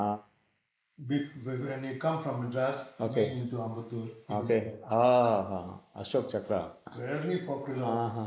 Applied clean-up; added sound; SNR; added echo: neural mask model Resemble Enhance denoiser.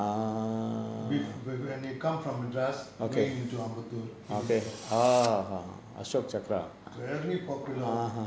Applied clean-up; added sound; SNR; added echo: none; Drill; 13 dB; none.